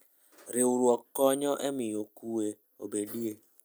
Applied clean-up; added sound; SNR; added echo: none; none; none; none.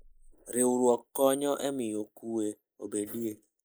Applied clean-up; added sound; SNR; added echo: neural mask model Resemble Enhance denoiser.